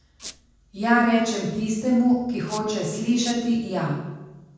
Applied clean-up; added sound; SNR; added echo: none; Squeak; 17 dB; reverberation time 1.1 s.